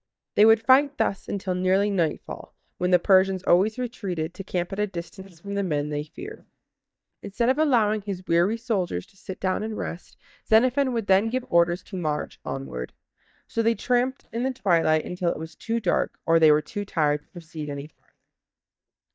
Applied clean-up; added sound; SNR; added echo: neural mask model DeepFilterNet 3.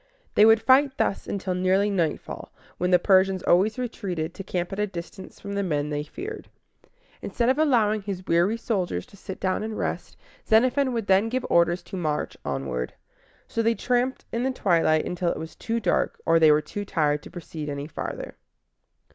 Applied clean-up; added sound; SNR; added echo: none; none; none; none.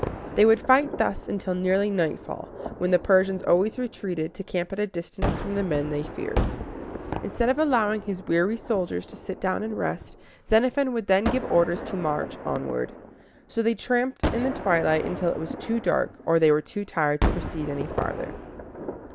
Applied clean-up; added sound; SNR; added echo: none; Gunshot, gunfire; 8 dB; none.